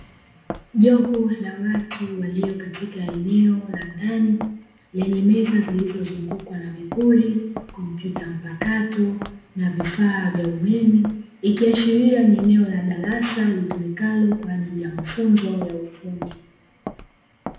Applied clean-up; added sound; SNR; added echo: none; Walk, footsteps; 17 dB; reverberation time 0.7 s.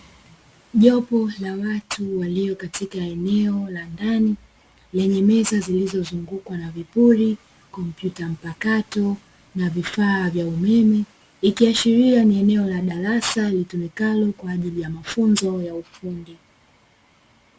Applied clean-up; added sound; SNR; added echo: none; none; none; none.